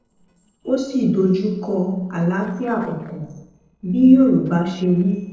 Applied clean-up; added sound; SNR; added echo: neural separator model SepFormer DNS4.